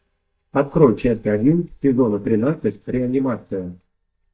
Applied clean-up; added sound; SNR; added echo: neural mask model DeepFilterNet 3.